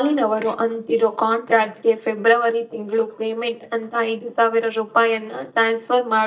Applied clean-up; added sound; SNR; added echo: neural mask model DeepFilterNet 3.